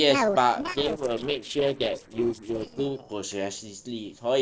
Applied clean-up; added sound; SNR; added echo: neural separator model SepFormer DNS4.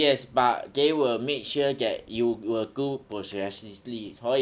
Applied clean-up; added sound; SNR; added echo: none; none; none; none.